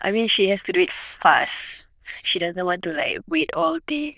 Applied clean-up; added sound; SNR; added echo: neural diffusion model UNIVERSE++.